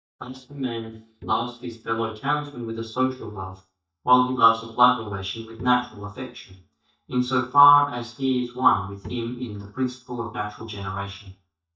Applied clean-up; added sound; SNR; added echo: neural mask model DeepFilterNet 3.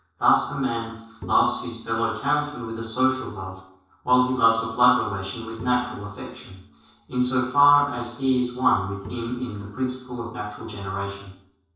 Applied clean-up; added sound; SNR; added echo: neural separator model SepFormer DNS4.